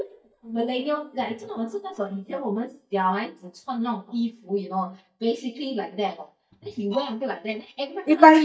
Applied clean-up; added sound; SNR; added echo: neural mask model DeepFilterNet 3.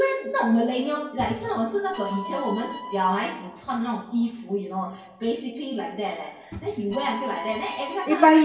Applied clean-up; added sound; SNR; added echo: none; Bowed string instrument; 9 dB; reverberation time 1.1 s.